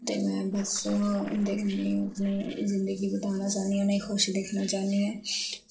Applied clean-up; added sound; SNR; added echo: neural separator model SepFormer DNS4.